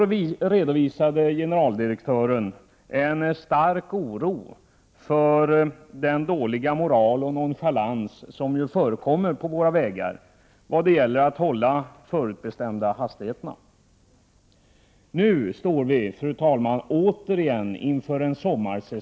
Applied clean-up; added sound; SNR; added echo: none; none; none; none.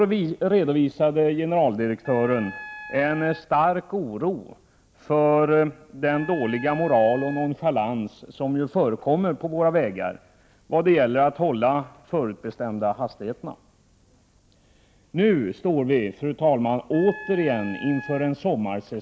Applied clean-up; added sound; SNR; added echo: none; Wind instrument, woodwind instrument; 15 dB; none.